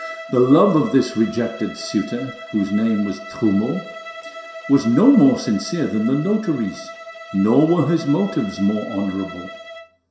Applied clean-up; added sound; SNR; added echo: none; Bowed string instrument; 16 dB; reverberation time 0.7 s.